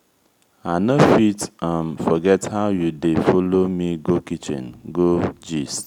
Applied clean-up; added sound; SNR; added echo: none; none; none; none.